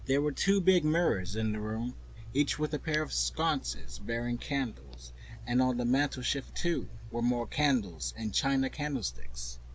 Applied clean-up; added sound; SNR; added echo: none; none; none; none.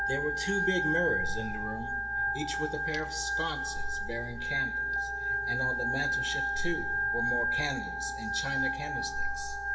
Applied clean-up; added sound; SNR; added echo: none; Organ; -3 dB; reverberation time 0.9 s.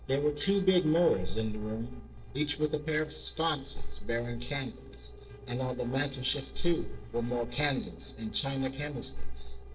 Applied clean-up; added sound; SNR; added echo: neural separator model SepFormer DNS4.